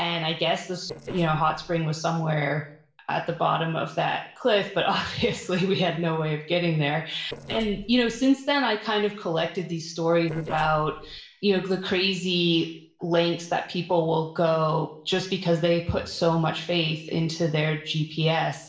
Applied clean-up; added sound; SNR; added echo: neural separator model SepFormer DNS4.